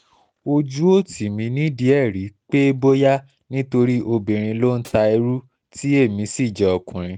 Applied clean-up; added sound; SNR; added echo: neural mask model RNNoise.